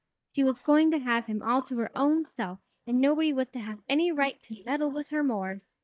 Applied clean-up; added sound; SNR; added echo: neural mask model DeepFilterNet 3.